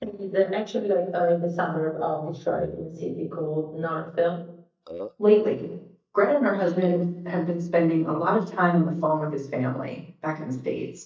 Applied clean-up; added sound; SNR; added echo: neural mask model DeepFilterNet 3.